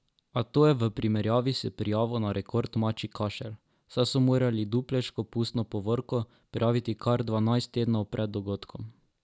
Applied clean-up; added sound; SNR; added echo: none; none; none; none.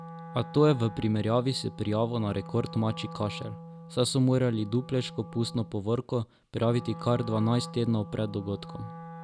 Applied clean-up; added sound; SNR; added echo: none; Wind instrument, woodwind instrument; 14 dB; none.